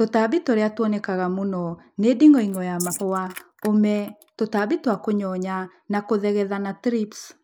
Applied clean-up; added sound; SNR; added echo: neural mask model Resemble Enhance denoiser.